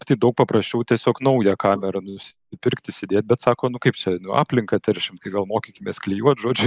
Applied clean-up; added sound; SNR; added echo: neural mask model Resemble Enhance denoiser.